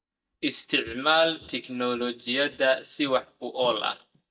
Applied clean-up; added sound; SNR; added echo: neural mask model DeepFilterNet 3.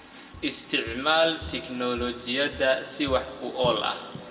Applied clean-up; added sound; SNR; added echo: none; Walk, footsteps; 16 dB; reverberation time 1.8 s.